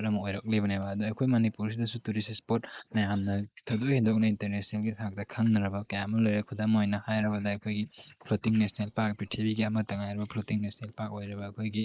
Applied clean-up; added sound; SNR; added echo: neural mask model Resemble Enhance denoiser.